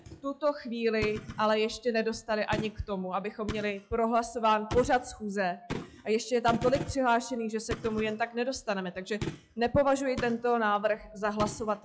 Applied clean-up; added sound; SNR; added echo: classical method log-MMSE.